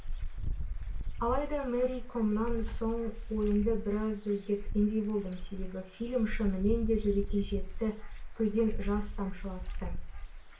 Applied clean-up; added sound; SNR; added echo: none; Bird / Dog; 3 dB; reverberation time 0.3 s.